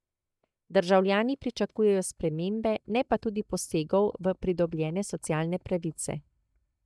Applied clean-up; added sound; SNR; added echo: neural mask model DeepFilterNet 3.